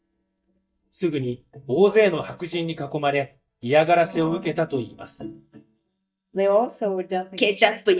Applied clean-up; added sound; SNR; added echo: neural mask model DeepFilterNet 3.